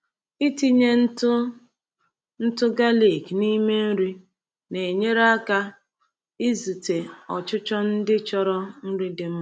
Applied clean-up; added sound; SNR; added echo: none; none; none; none.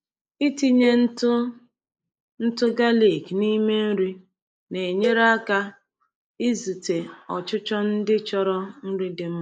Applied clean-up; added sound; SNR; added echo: neural mask model Resemble Enhance denoiser.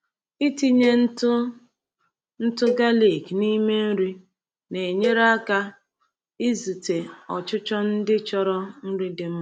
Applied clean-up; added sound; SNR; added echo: none; Cowbell; 10 dB; none.